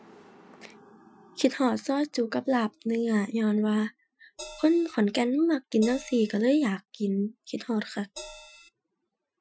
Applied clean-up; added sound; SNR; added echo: classical method Wiener filter.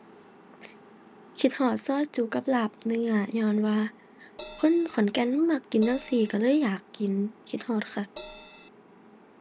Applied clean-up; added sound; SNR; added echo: none; Crash cymbal; 15 dB; none.